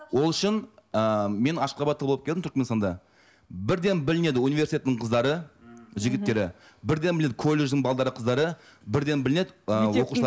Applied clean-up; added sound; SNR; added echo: none; none; none; none.